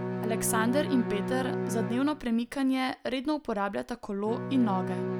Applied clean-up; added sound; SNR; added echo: none; Bowed string instrument; 4 dB; none.